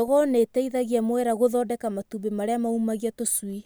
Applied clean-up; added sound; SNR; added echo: none; none; none; none.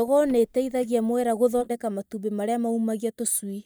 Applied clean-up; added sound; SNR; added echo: neural mask model DeepFilterNet 3.